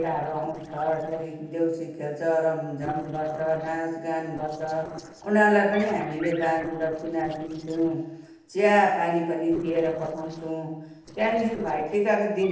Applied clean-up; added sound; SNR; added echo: neural separator model SepFormer DNS4.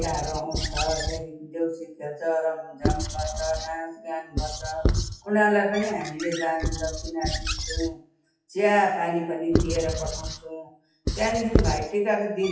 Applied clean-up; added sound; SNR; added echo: classical method WPE with log-MMSE.